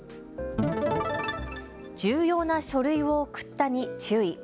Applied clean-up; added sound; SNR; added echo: none; none; none; none.